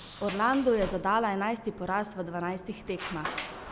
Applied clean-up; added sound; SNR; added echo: none; Sliding door; 12 dB; none.